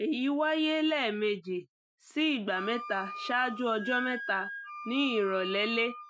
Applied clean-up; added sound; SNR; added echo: classical method Wiener filter.